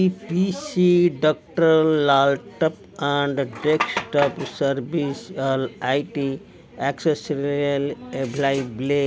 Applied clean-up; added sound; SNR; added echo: none; none; none; none.